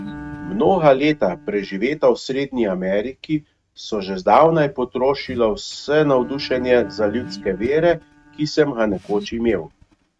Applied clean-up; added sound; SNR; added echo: neural mask model RNNoise.